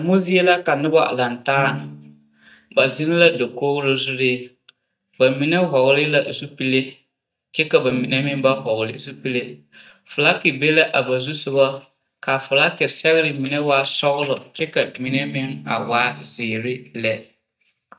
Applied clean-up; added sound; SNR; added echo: neural mask model DeepFilterNet 3.